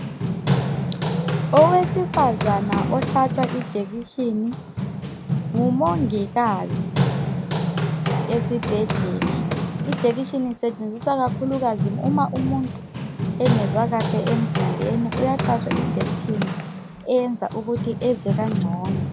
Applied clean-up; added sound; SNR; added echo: none; Run; 0 dB; none.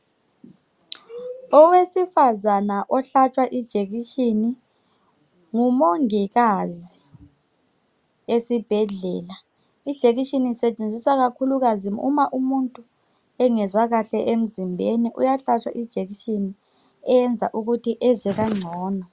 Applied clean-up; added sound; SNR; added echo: none; none; none; none.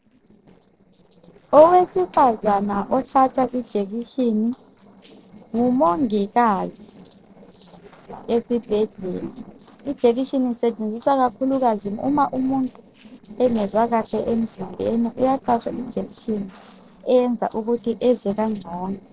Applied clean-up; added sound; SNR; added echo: neural separator model SepFormer DNS4.